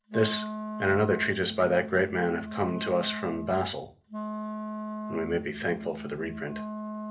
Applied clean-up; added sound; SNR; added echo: none; Wind instrument, woodwind instrument; 7 dB; reverberation time 0.3 s.